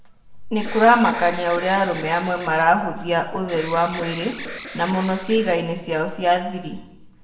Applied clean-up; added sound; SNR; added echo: none; Alarm; 12 dB; reverberation time 0.8 s.